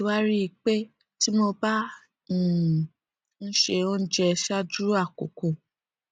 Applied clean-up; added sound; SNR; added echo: none; none; none; none.